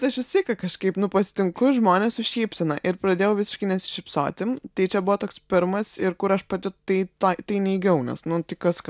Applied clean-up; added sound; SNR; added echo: none; none; none; none.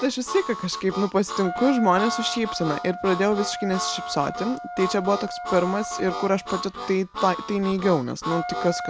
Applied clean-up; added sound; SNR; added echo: none; Harmonica + Wind instrument, woodwind instrument; 7 dB; none.